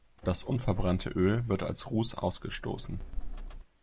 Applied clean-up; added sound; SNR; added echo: none; Motor vehicle (road); 12 dB; none.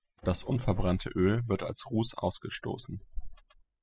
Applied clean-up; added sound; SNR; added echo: classical method spectral subtraction.